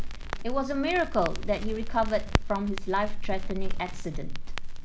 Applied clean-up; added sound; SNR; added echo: none; Crackle; -2 dB; none.